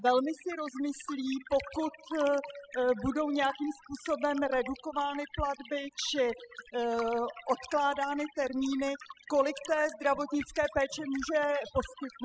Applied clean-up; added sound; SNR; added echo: classical method spectral subtraction.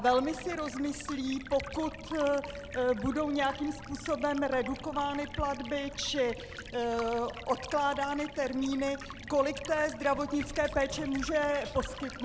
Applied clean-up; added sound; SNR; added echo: none; Drum kit + Stream; 12 dB; none.